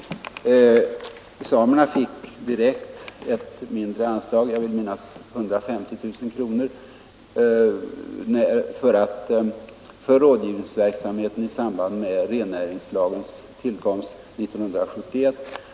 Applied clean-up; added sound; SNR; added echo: none; none; none; none.